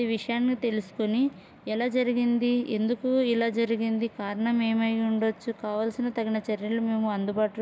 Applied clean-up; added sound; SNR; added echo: none; none; none; none.